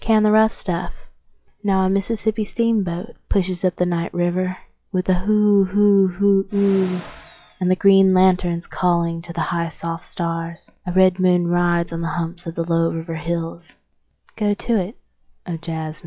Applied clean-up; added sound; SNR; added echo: classical method log-MMSE.